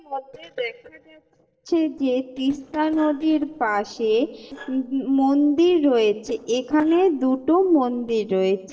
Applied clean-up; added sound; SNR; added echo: neural separator model SepFormer DNS4.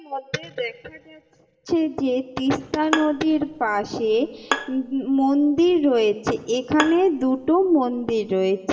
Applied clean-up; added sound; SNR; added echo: none; Bowed string instrument; 11 dB; reverberation time 1.8 s.